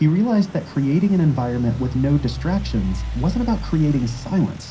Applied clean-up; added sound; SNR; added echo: none; Idling / Truck; 10 dB; reverberation time 0.3 s.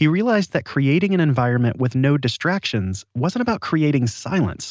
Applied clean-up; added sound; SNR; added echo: none; none; none; none.